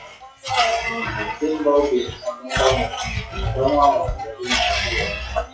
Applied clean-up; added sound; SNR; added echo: classical method WPE with log-MMSE.